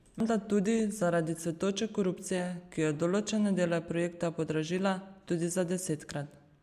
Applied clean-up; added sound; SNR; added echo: none; none; none; none.